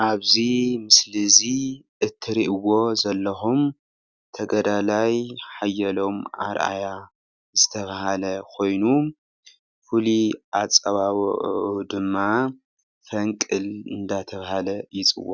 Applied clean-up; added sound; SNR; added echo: none; none; none; none.